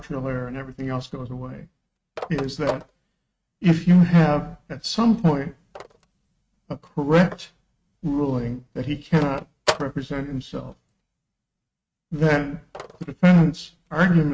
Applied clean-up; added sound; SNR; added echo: neural mask model RNNoise.